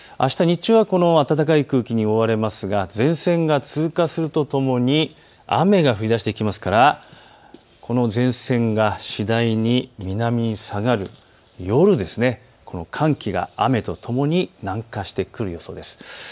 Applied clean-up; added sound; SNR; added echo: none; none; none; none.